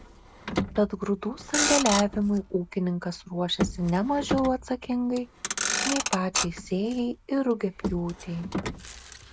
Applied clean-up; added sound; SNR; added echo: none; Motor vehicle (road); 4 dB; none.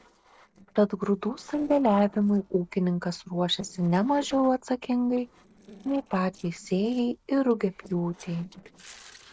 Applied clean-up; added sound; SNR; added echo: neural separator model SepFormer DNS4.